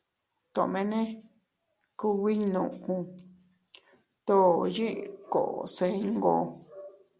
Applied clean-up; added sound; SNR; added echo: none; none; none; none.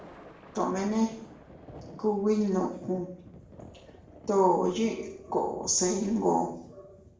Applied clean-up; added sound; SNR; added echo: none; Thunder; 20 dB; reverberation time 0.5 s.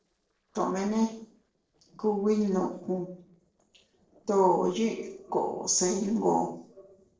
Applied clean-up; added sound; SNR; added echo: neural separator model SepFormer DNS4.